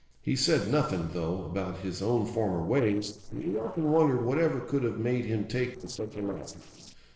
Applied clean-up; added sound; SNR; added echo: neural separator model SepFormer DNS4.